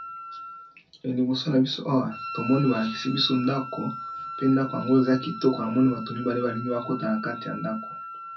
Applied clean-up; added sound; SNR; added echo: none; Wind instrument, woodwind instrument; 12 dB; reverberation time 0.3 s.